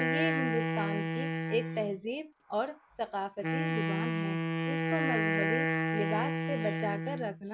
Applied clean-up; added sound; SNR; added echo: none; Wind instrument, woodwind instrument; -4 dB; none.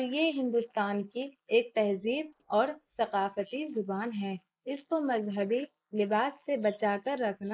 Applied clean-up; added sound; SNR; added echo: neural mask model Resemble Enhance denoiser.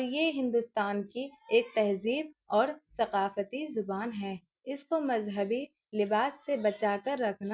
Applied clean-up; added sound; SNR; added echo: none; none; none; none.